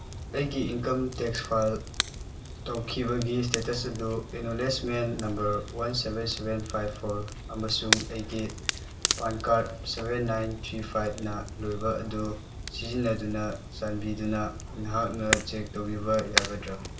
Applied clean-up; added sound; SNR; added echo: none; Crackle; 5 dB; reverberation time 0.3 s.